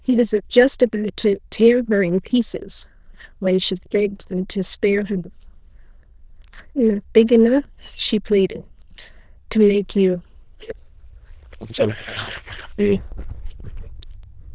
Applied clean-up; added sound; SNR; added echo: neural diffusion model UNIVERSE++.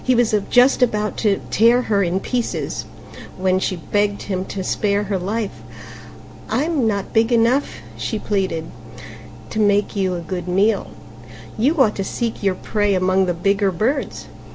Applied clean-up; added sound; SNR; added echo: none; none; none; none.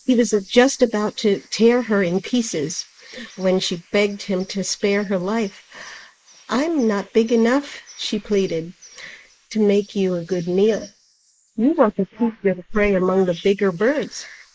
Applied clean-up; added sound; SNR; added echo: neural mask model Resemble Enhance denoiser.